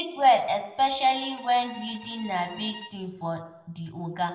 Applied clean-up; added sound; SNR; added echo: none; Bowed string instrument; 19 dB; reverberation time 0.9 s.